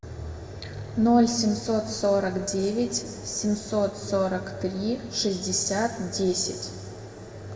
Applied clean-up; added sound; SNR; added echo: none; none; none; reverberation time 1.8 s.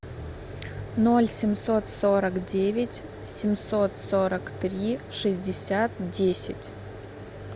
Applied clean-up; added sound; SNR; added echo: none; none; none; none.